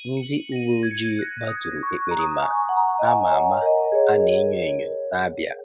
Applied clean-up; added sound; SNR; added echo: none; Mallet percussion; -5 dB; none.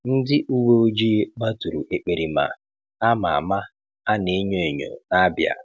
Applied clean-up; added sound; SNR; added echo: none; none; none; none.